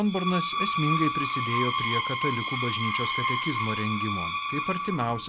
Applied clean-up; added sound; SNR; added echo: none; Screech; -1 dB; none.